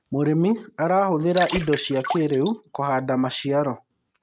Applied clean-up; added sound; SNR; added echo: neural mask model RNNoise.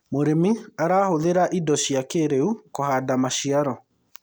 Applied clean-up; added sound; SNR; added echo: none; none; none; none.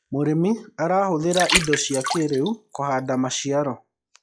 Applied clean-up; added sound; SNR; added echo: classical method log-MMSE.